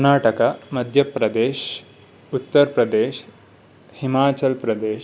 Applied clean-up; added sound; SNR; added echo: none; none; none; none.